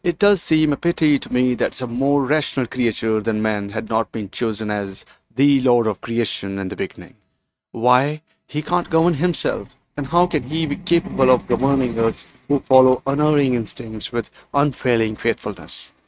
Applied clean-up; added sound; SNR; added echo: neural mask model RNNoise.